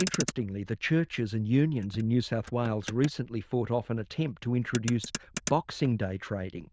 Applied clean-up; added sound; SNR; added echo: neural diffusion model UNIVERSE++.